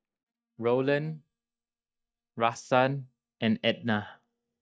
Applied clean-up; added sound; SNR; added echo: neural mask model DeepFilterNet 3.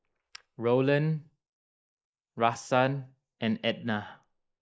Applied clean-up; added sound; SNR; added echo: neural mask model Resemble Enhance denoiser.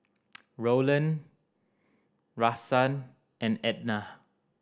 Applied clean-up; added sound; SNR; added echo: none; none; none; none.